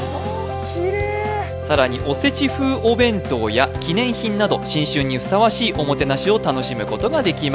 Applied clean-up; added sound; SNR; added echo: none; none; none; none.